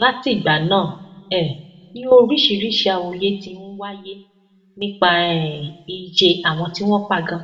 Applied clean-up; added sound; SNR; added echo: none; none; none; reverberation time 0.6 s.